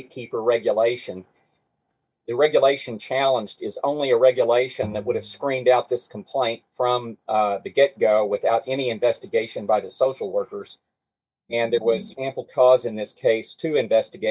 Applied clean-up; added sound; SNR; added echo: neural mask model DeepFilterNet 3.